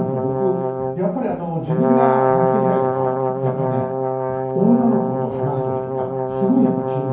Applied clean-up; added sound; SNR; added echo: none; Brass instrument; -1 dB; reverberation time 0.9 s.